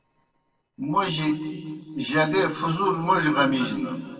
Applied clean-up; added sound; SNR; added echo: neural separator model SepFormer DNS4.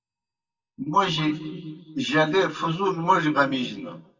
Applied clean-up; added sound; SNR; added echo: neural mask model DeepFilterNet 3.